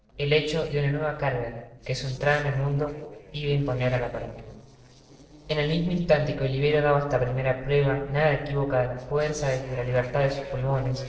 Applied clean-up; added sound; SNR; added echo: neural separator model SepFormer DNS4.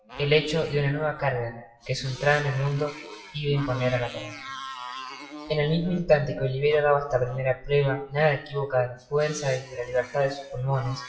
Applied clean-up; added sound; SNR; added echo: classical method WPE with log-MMSE.